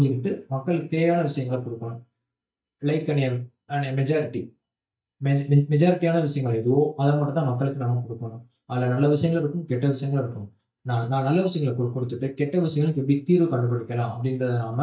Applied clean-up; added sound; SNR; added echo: neural mask model DeepFilterNet 3.